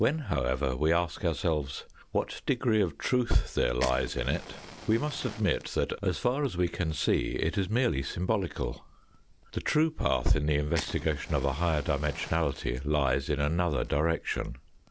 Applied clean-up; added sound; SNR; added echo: none; Fire; 9 dB; none.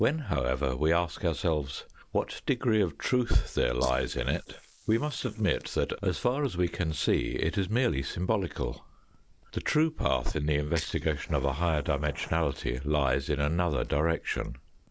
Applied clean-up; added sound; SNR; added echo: neural mask model Resemble Enhance denoiser.